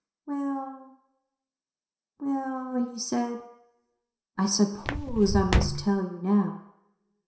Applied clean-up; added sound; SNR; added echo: none; Walk, footsteps; -2 dB; reverberation time 0.7 s.